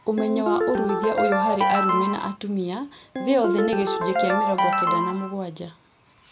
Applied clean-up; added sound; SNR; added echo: none; Ringtone; -3 dB; none.